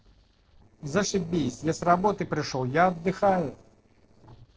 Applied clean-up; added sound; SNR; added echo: neural separator model SepFormer DNS4.